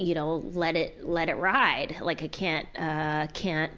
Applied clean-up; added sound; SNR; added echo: none; none; none; none.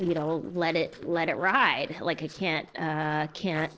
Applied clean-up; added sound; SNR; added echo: neural separator model SepFormer DNS4.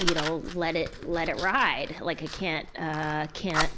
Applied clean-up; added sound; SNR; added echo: none; Fire; 5 dB; none.